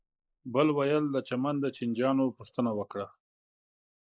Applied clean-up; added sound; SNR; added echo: neural mask model Resemble Enhance denoiser.